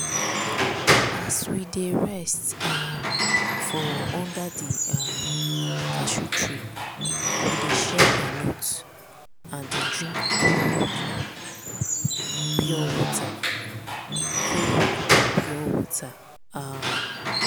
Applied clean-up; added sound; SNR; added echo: none; Squeak / Wood; -4 dB; none.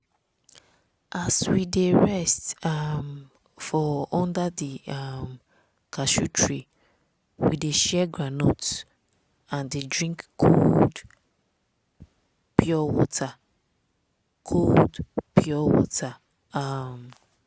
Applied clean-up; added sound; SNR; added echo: none; none; none; none.